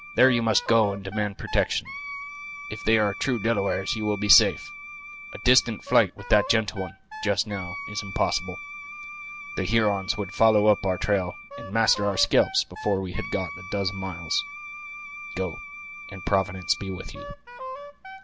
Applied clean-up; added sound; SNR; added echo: none; Wind instrument, woodwind instrument; 12 dB; none.